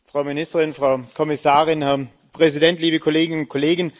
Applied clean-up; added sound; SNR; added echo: none; none; none; none.